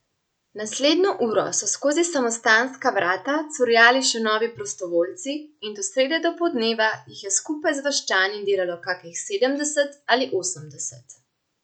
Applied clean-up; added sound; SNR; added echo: none; none; none; none.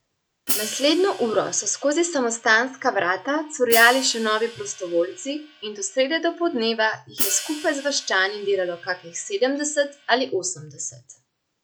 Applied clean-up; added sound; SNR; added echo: none; Hi-hat; 11 dB; none.